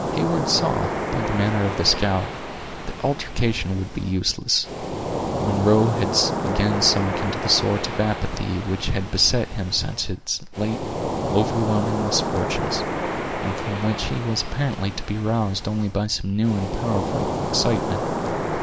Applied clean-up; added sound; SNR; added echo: none; Waves, surf; 4 dB; none.